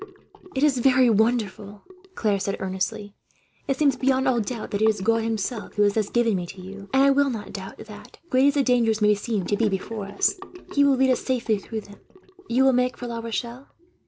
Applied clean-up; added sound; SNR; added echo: none; Sink (filling or washing) / Gurgling; 19 dB; none.